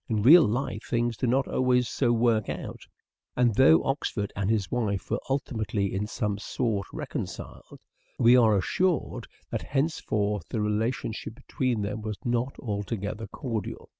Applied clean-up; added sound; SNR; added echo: none; none; none; none.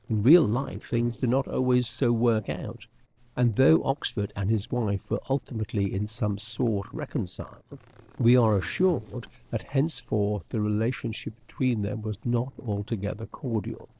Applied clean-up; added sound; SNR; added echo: neural separator model SepFormer DNS4.